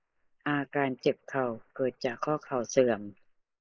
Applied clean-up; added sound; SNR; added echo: neural mask model Resemble Enhance denoiser.